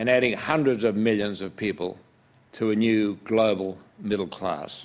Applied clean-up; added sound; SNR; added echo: none; none; none; none.